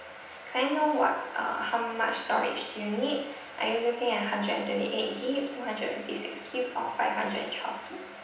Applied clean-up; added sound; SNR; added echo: none; none; none; reverberation time 0.9 s.